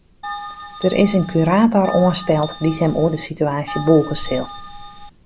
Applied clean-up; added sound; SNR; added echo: none; Bell; 15 dB; none.